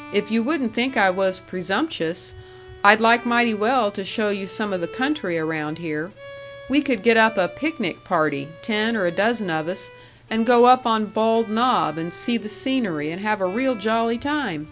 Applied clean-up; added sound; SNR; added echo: none; Bowed string instrument; 20 dB; none.